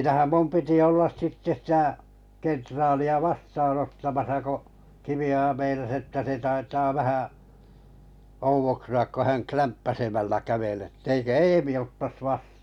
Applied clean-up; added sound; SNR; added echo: none; none; none; none.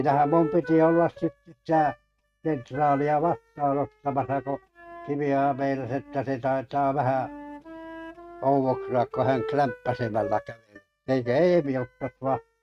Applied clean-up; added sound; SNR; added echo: neural mask model RNNoise.